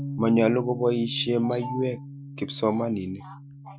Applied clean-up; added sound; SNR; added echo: none; Bass guitar; 11 dB; none.